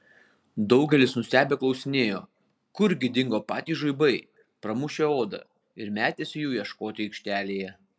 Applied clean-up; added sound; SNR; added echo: none; none; none; none.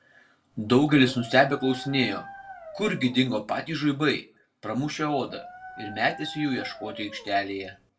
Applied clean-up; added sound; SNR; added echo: none; Dog; 17 dB; reverberation time 0.2 s.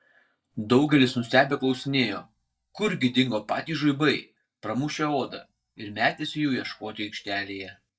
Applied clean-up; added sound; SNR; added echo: neural mask model DeepFilterNet 3.